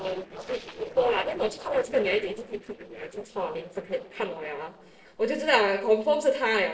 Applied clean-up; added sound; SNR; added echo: neural separator model SepFormer DNS4.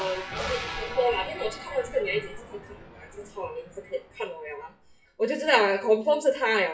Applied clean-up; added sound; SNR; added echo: classical method WPE with log-MMSE.